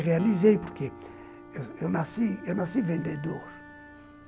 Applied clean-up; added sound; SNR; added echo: none; Acoustic guitar + Wind instrument, woodwind instrument; 16 dB; none.